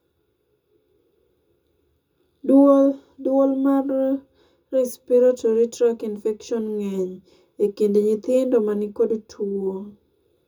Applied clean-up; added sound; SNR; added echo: none; none; none; reverberation time 0.2 s.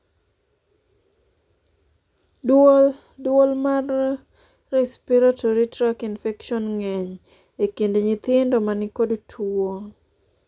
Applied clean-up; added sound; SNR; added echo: none; none; none; none.